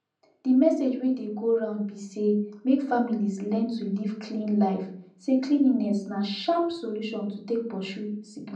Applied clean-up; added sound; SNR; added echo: none; none; none; reverberation time 0.6 s.